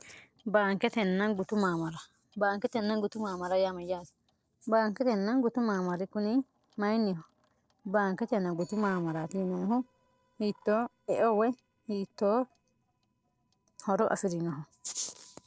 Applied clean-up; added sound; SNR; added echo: neural separator model SepFormer DNS4.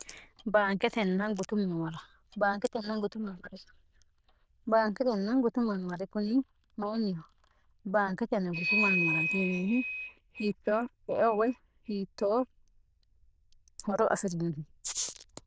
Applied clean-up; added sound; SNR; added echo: neural diffusion model UNIVERSE++.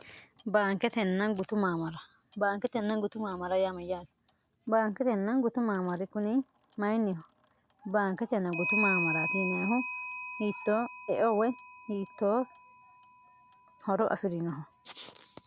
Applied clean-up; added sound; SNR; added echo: none; Clock; 10 dB; none.